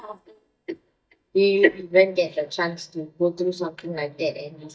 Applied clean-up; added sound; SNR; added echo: neural mask model DeepFilterNet 3.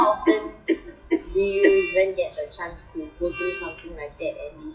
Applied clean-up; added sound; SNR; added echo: classical method WPE with log-MMSE.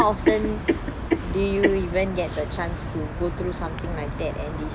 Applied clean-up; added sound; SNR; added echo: none; none; none; none.